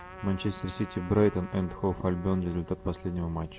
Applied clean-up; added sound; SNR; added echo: none; Trumpet; 17 dB; none.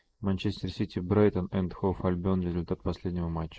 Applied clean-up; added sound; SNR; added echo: neural mask model Resemble Enhance denoiser.